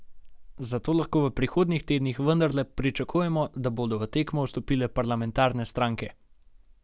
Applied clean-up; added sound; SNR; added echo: none; none; none; none.